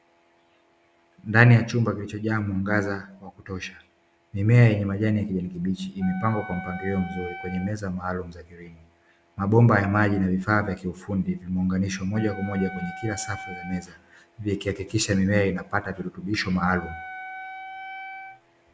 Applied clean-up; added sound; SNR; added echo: none; Wind instrument, woodwind instrument; 13 dB; none.